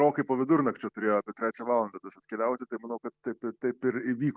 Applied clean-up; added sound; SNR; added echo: none; none; none; none.